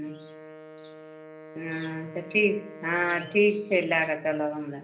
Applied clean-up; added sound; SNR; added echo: none; Wind instrument, woodwind instrument; 18 dB; reverberation time 0.5 s.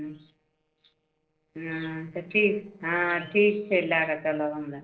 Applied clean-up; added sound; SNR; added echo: neural separator model SepFormer DNS4.